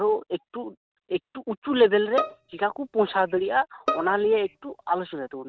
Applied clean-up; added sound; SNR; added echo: neural mask model RNNoise.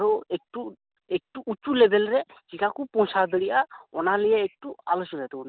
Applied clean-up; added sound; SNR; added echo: none; none; none; none.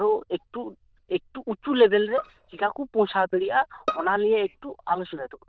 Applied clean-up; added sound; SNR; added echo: neural diffusion model UNIVERSE++.